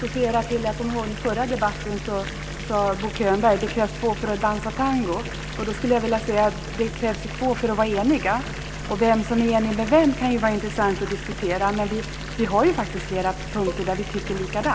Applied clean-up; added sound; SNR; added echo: none; Bowed string instrument + Fill (with liquid) / Bathtub (filling or washing) / Water tap, faucet; 13 dB; none.